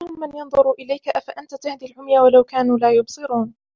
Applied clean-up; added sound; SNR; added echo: none; none; none; none.